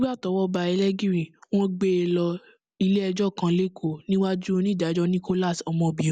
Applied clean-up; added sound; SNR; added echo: none; none; none; none.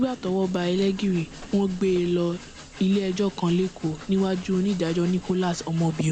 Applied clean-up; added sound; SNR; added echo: none; Train; 18 dB; none.